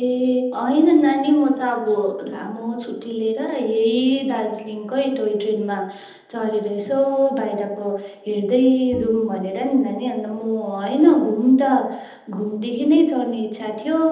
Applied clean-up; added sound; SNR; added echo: none; Bowed string instrument; 18 dB; reverberation time 0.9 s.